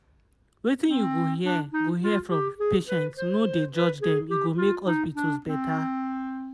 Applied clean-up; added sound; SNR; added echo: none; Wind instrument, woodwind instrument; 1 dB; none.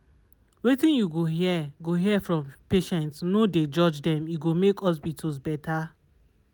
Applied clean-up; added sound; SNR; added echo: none; none; none; none.